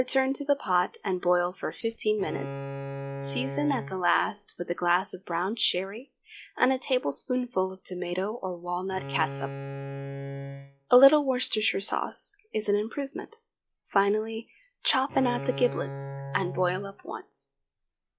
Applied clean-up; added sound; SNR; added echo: classical method log-MMSE.